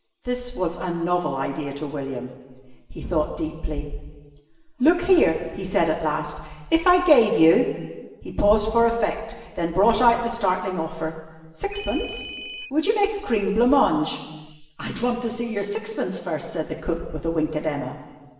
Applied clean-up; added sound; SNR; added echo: none; Ringtone; 12 dB; reverberation time 1.3 s.